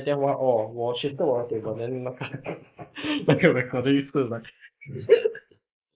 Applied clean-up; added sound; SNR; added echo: neural mask model Resemble Enhance denoiser.